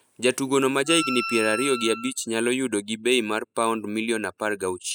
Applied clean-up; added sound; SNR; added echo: classical method spectral subtraction.